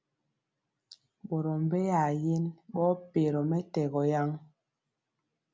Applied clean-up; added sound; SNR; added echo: none; none; none; none.